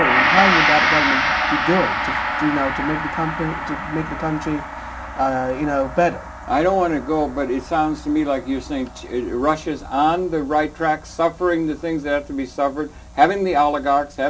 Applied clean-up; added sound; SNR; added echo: none; Gong; 3 dB; reverberation time 0.2 s.